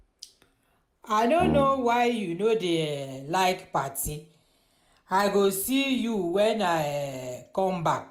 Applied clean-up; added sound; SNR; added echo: none; Brass instrument; 5 dB; none.